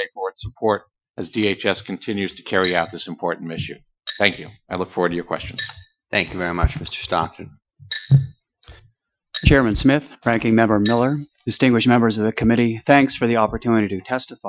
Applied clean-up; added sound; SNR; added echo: classical method Wiener filter.